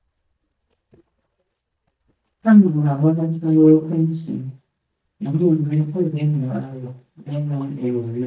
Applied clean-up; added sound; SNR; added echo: neural mask model DeepFilterNet 3.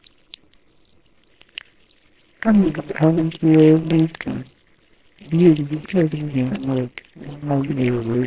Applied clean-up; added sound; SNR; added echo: neural separator model SepFormer WHAMR!.